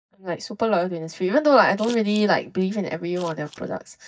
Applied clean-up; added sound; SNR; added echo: neural mask model DeepFilterNet 3.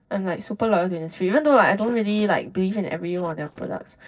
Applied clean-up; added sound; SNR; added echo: neural separator model SepFormer DNS4.